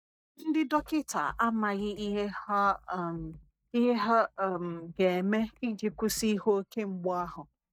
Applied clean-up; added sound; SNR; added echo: neural mask model DeepFilterNet 3.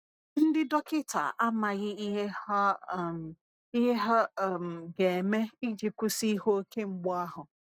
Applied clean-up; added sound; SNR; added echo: none; none; none; none.